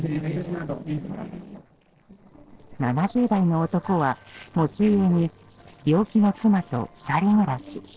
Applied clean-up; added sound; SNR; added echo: neural separator model SepFormer DNS4.